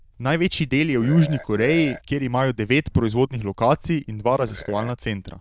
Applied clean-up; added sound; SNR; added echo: neural diffusion model UNIVERSE++.